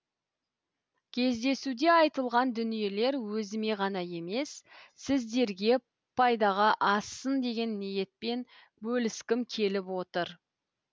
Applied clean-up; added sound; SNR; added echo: none; none; none; none.